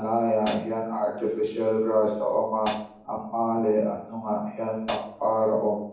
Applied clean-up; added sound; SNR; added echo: none; Hi-hat; 12 dB; reverberation time 1.2 s.